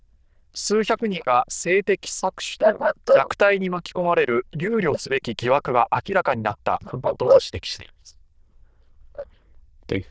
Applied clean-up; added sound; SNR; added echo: neural diffusion model UNIVERSE++.